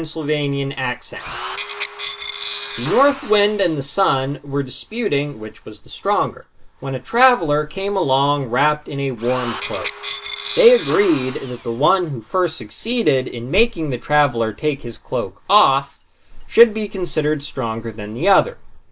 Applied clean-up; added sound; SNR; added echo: none; Tools; 11 dB; none.